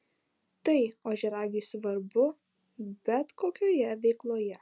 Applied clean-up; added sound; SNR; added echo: none; none; none; none.